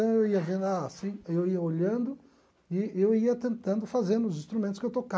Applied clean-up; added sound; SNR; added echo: none; none; none; none.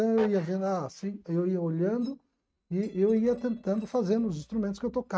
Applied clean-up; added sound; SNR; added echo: neural mask model RNNoise.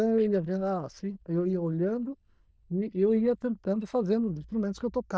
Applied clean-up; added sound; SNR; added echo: neural diffusion model UNIVERSE++.